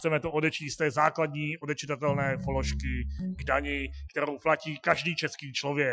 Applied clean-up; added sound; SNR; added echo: classical method Wiener filter.